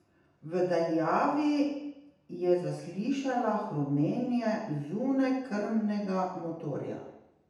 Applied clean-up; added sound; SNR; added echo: none; none; none; reverberation time 0.8 s.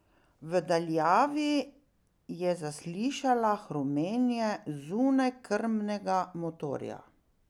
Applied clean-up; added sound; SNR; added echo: none; none; none; none.